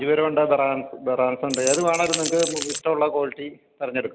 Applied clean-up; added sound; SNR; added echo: none; Rattle / Keys jangling; 5 dB; none.